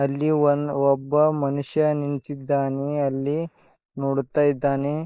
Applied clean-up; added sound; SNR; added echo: neural mask model Resemble Enhance denoiser.